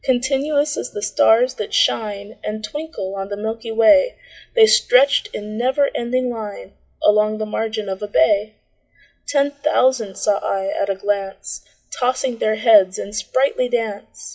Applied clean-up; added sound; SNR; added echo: classical method log-MMSE.